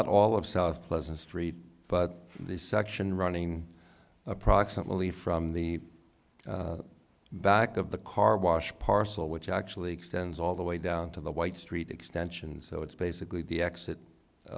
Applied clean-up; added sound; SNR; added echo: none; none; none; none.